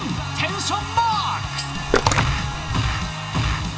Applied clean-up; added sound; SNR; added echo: none; Splash, splatter; 2 dB; reverberation time 0.4 s.